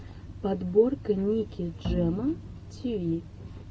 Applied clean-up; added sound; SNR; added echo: none; Bowed string instrument; 8 dB; none.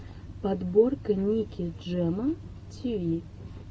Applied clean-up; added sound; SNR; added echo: none; none; none; none.